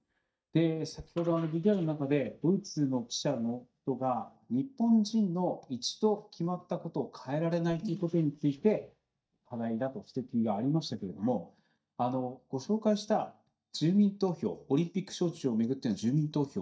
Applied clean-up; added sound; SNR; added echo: neural mask model DeepFilterNet 3.